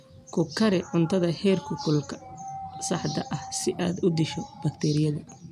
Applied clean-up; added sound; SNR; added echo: none; none; none; none.